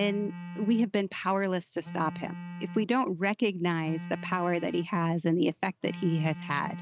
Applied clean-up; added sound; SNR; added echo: neural mask model RNNoise.